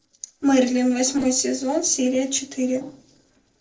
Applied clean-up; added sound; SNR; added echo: neural separator model SepFormer DNS4.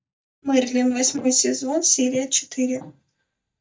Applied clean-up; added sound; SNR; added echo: neural mask model DeepFilterNet 3.